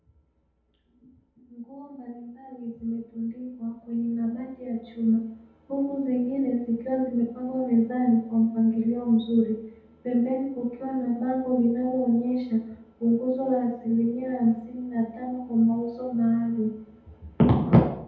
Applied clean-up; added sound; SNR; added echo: none; none; none; reverberation time 0.8 s.